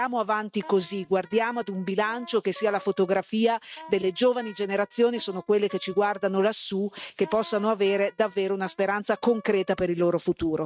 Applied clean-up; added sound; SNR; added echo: neural mask model RNNoise.